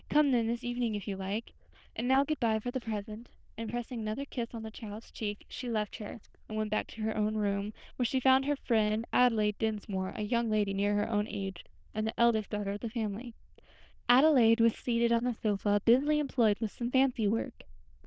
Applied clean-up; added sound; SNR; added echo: neural diffusion model UNIVERSE++.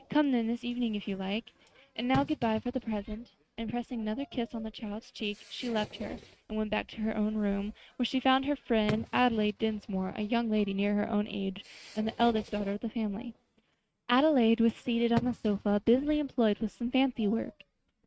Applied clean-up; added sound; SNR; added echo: neural mask model RNNoise.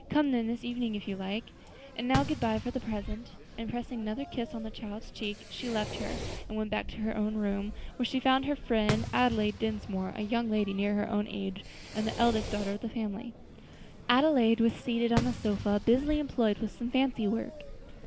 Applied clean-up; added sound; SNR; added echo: none; Fireworks; 10 dB; none.